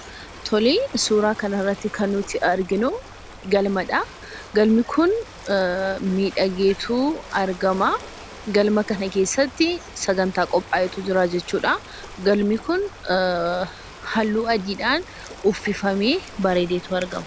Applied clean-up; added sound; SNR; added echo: none; Ocean; 17 dB; none.